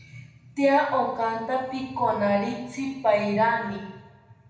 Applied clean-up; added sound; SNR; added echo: none; none; none; reverberation time 0.9 s.